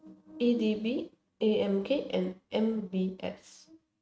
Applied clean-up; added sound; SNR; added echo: neural mask model RNNoise.